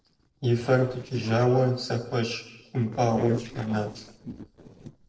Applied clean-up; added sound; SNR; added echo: neural separator model SepFormer DNS4.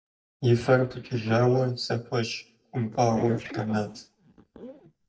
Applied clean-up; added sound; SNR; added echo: neural mask model DeepFilterNet 3.